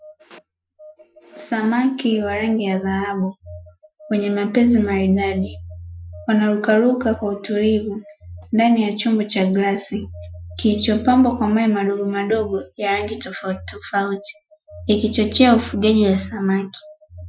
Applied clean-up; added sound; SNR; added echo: classical method Wiener filter.